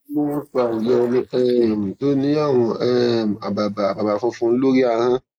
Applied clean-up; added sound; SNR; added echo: neural mask model Resemble Enhance denoiser.